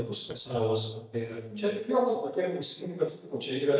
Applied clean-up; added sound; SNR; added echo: neural mask model DeepFilterNet 3.